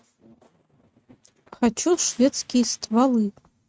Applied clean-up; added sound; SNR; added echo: neural mask model RNNoise.